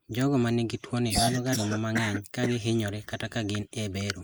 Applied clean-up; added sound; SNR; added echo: neural mask model Resemble Enhance denoiser.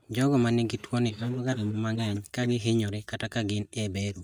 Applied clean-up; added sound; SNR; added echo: neural mask model DeepFilterNet 3.